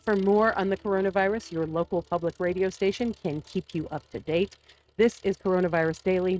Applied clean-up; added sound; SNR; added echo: neural mask model RNNoise.